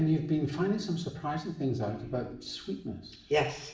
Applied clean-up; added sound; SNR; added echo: none; Ringtone; 16 dB; reverberation time 0.7 s.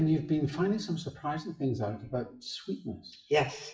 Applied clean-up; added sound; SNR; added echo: classical method WPE with log-MMSE.